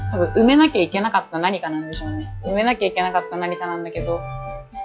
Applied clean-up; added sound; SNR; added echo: classical method log-MMSE.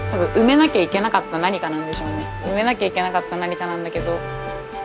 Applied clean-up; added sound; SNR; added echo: none; Wind instrument, woodwind instrument; 14 dB; none.